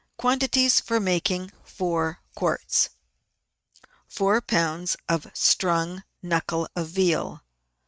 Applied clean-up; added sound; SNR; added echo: neural mask model RNNoise.